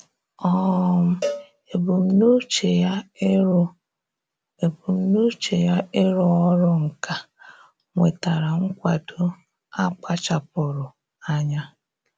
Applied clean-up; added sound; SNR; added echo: none; Cowbell; 12 dB; none.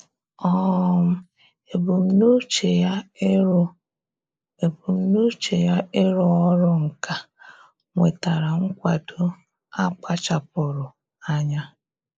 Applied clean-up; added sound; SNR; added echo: neural mask model Resemble Enhance denoiser.